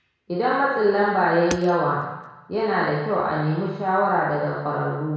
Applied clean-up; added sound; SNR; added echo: none; Hammer; 18 dB; reverberation time 1.1 s.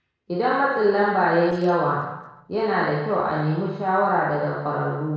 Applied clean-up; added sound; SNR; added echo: neural separator model SepFormer DNS4.